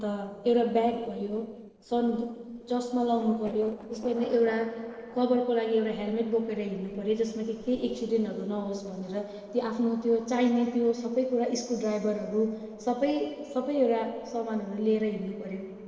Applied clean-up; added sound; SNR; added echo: neural separator model SepFormer DNS4.